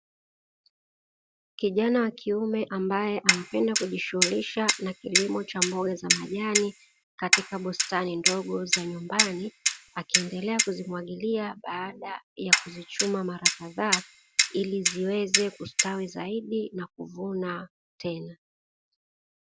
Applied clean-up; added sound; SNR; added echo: none; Clock; -2 dB; none.